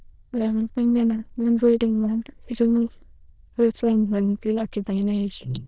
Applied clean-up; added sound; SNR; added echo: neural diffusion model UNIVERSE++.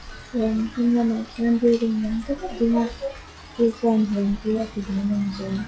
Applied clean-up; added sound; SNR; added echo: classical method log-MMSE.